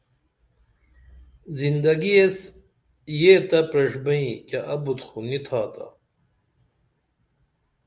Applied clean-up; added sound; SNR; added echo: none; none; none; none.